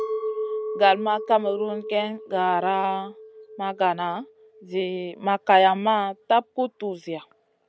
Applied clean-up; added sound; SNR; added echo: none; Chink, clink; 11 dB; none.